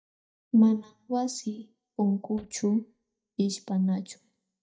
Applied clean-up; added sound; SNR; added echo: neural mask model DeepFilterNet 3.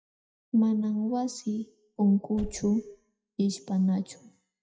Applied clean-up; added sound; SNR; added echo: classical method WPE with log-MMSE.